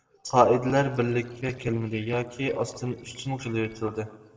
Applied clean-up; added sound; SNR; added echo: neural separator model SepFormer DNS4.